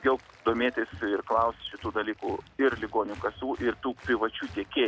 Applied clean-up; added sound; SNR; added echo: none; Applause; 19 dB; none.